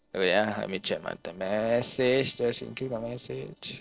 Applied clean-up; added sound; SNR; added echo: neural separator model SepFormer DNS4.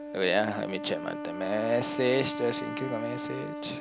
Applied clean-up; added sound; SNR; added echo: none; Wind instrument, woodwind instrument; 6 dB; none.